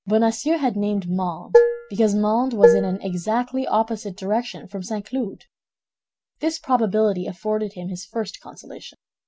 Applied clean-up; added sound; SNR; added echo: none; Dishes, pots, and pans; -5 dB; none.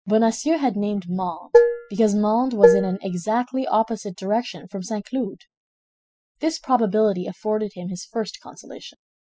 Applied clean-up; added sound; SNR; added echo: classical method spectral subtraction.